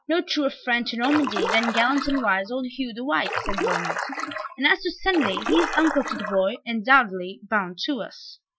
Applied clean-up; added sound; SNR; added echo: classical method Wiener filter.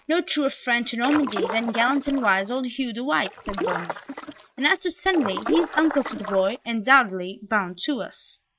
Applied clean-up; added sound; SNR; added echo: neural mask model RNNoise.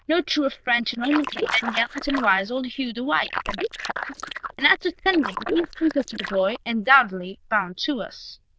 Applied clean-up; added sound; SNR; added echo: neural diffusion model UNIVERSE++.